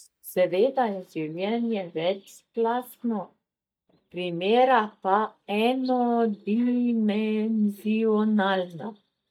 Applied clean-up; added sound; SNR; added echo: neural mask model DeepFilterNet 3.